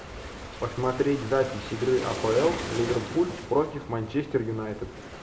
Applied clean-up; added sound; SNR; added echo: none; Waves, surf; 10 dB; reverberation time 1.5 s.